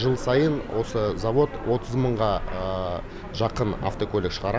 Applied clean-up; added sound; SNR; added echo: none; none; none; none.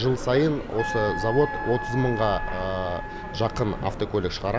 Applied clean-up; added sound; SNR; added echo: none; Wind instrument, woodwind instrument; 9 dB; none.